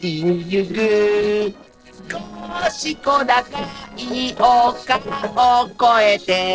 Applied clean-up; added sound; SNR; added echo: neural separator model SepFormer DNS4.